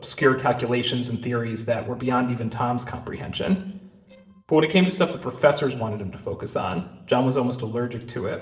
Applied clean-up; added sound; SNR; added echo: neural separator model SepFormer DNS4.